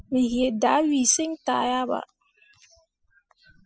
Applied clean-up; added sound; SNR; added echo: classical method spectral subtraction.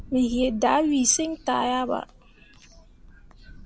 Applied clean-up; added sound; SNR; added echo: none; Thunder; 19 dB; none.